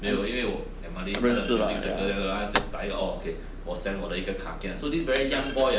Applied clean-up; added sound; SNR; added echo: none; Thump, thud + Engine; 7 dB; none.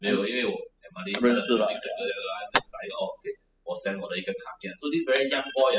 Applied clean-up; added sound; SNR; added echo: classical method spectral subtraction.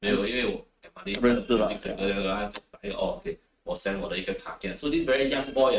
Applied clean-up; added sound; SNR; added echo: neural mask model RNNoise.